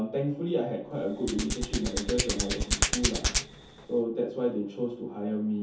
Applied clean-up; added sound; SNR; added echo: none; Hands; 0 dB; reverberation time 0.5 s.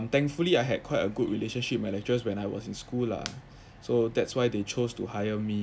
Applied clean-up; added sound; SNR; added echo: none; none; none; none.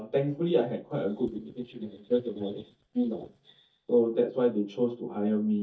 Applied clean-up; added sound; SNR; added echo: neural mask model DeepFilterNet 3.